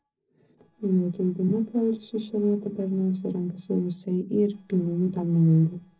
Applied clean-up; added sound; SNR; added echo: neural separator model SepFormer DNS4.